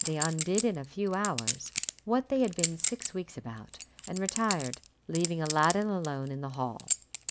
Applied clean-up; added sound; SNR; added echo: none; Chink, clink; 5 dB; none.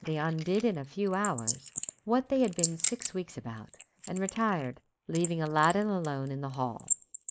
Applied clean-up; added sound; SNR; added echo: neural mask model Resemble Enhance denoiser.